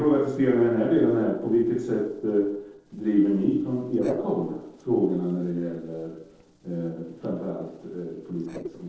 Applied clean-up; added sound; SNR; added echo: neural separator model SepFormer DNS4.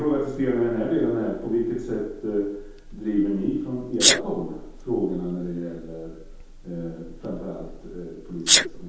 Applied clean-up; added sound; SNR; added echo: none; Sneeze; 2 dB; reverberation time 0.8 s.